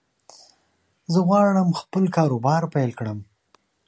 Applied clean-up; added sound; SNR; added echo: none; none; none; none.